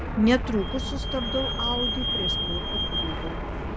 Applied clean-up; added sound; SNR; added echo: none; Fixed-wing aircraft, airplane + Squeak / Vehicle; 0 dB; none.